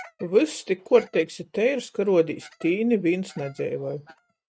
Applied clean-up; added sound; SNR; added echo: neural mask model RNNoise.